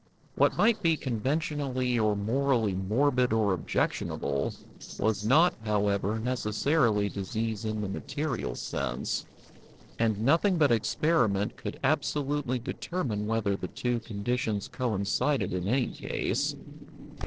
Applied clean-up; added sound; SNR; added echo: neural separator model SepFormer DNS4.